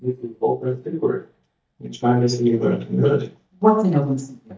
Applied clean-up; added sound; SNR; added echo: neural mask model DeepFilterNet 3.